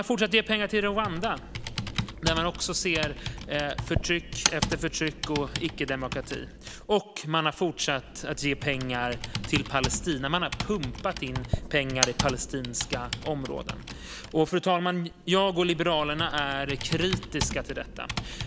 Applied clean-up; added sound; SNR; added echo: none; Computer keyboard; 6 dB; none.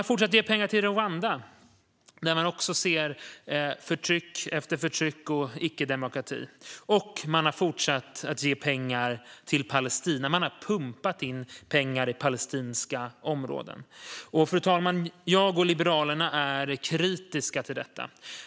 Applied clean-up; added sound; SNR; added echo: none; none; none; none.